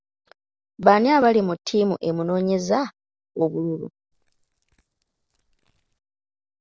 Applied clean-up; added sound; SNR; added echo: neural separator model SepFormer DNS4.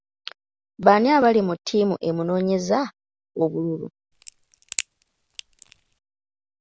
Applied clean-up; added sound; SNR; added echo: none; Crack; 14 dB; none.